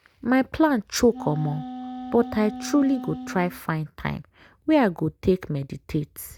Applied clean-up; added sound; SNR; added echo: none; Wind instrument, woodwind instrument; 11 dB; none.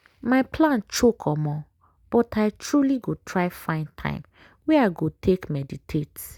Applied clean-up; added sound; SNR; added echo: none; none; none; none.